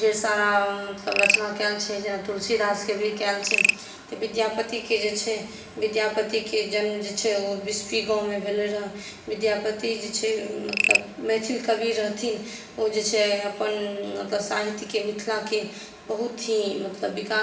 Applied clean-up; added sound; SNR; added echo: none; Frog; 3 dB; reverberation time 1.0 s.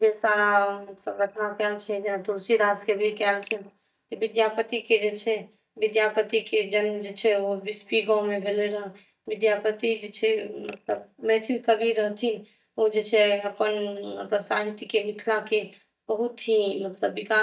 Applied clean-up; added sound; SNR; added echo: neural mask model DeepFilterNet 3.